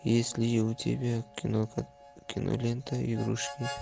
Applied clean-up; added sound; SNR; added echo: none; Harmonica; 16 dB; none.